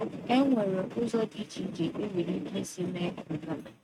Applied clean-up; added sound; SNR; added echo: neural mask model RNNoise.